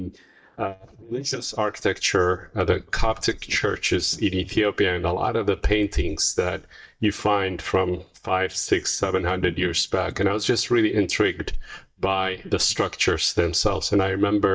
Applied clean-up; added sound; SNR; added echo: neural mask model DeepFilterNet 3.